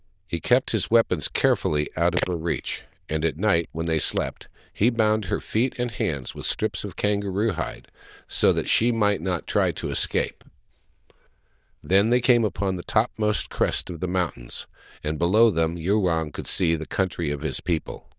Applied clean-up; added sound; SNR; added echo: neural diffusion model UNIVERSE++.